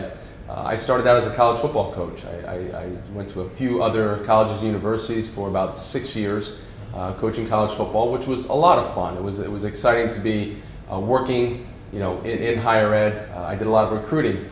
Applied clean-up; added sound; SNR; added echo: none; none; none; none.